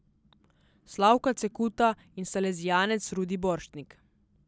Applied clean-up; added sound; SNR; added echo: none; none; none; none.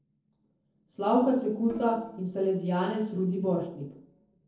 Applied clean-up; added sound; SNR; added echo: neural separator model SepFormer DNS4.